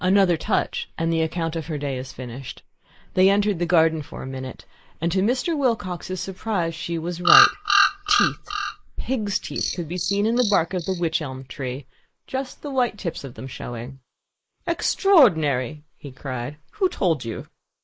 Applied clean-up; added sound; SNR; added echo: neural mask model Resemble Enhance denoiser.